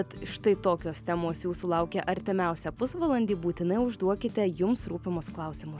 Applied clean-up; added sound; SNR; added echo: none; none; none; none.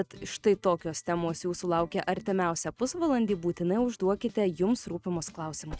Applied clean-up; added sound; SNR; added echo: neural mask model RNNoise.